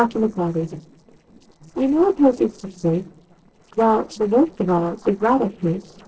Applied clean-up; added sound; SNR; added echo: neural separator model SepFormer DNS4.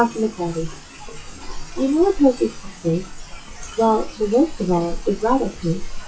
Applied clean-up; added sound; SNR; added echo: classical method WPE with log-MMSE.